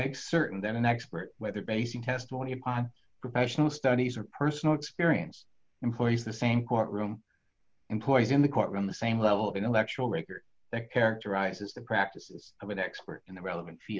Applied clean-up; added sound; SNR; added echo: none; none; none; none.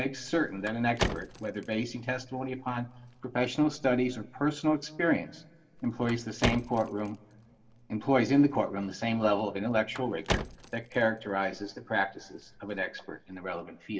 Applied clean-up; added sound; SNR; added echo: none; Car; 9 dB; reverberation time 0.4 s.